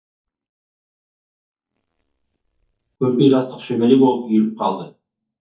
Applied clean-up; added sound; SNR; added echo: neural mask model DeepFilterNet 3.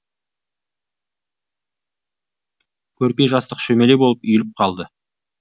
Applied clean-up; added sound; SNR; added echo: none; none; none; none.